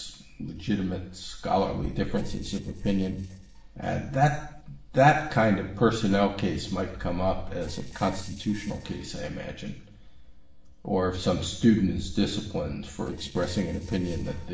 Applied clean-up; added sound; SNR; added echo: neural separator model SepFormer DNS4.